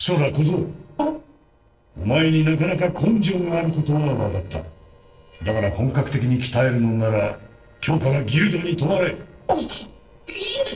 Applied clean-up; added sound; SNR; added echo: neural separator model SepFormer DNS4.